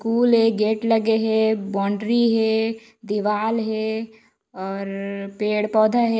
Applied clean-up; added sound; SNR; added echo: none; none; none; none.